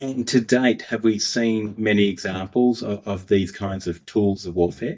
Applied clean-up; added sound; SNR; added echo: neural mask model DeepFilterNet 3.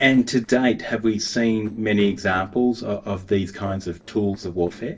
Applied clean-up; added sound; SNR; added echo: neural separator model SepFormer DNS4.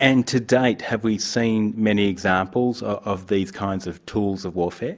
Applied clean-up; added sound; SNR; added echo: none; none; none; none.